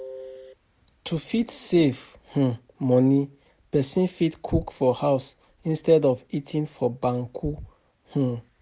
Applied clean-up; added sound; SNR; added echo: none; none; none; none.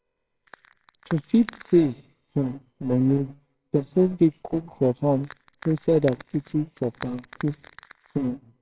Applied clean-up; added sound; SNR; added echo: neural separator model SepFormer WHAMR!.